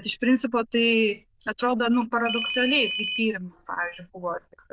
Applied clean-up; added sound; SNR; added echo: neural diffusion model UNIVERSE++.